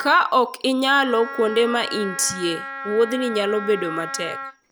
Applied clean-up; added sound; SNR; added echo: none; Wind instrument, woodwind instrument; 12 dB; none.